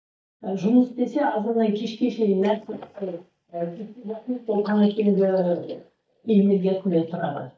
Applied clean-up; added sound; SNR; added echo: neural mask model DeepFilterNet 3.